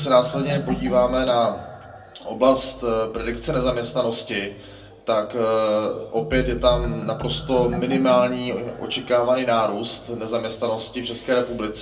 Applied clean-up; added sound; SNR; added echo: none; Marimba, xylophone; 14 dB; reverberation time 0.2 s.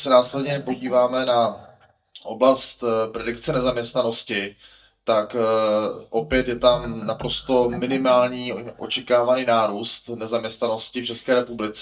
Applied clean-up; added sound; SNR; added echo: neural mask model DeepFilterNet 3.